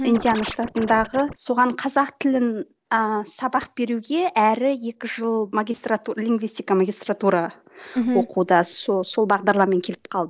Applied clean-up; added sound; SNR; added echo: none; Scratching (performance technique); 12 dB; none.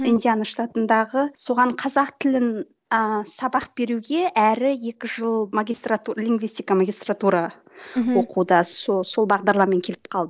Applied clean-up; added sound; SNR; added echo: none; none; none; none.